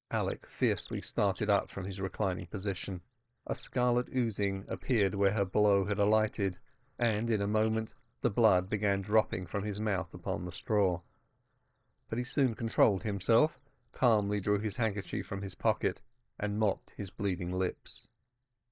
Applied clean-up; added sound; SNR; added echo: neural mask model DeepFilterNet 3.